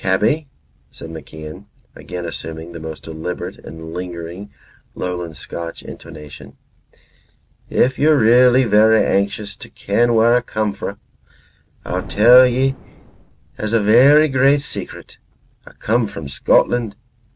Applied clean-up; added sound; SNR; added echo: none; Boom; 15 dB; none.